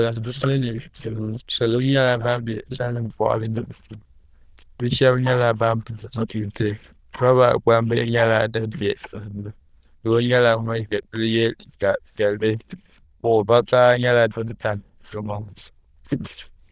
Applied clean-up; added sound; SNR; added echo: neural diffusion model UNIVERSE++.